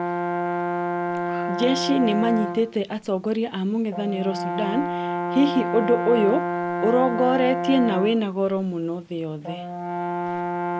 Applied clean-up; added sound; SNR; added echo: none; Brass instrument; 3 dB; none.